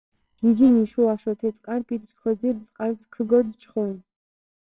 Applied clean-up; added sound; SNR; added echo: neural separator model SepFormer WHAMR!.